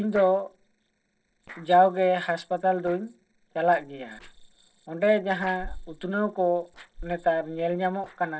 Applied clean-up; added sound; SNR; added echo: neural separator model SepFormer DNS4.